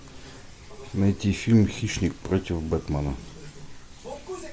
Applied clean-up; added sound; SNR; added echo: none; none; none; none.